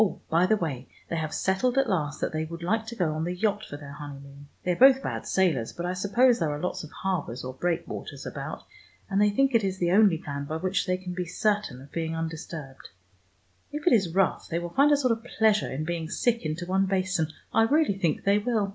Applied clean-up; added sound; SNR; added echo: none; none; none; none.